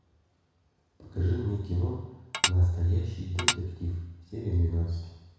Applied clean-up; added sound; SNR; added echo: none; Tap / Dishes, pots, and pans; -2 dB; reverberation time 1.1 s.